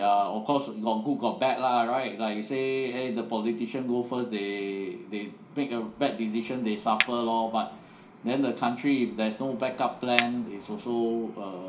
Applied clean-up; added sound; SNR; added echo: none; Chink, clink; 9 dB; reverberation time 0.4 s.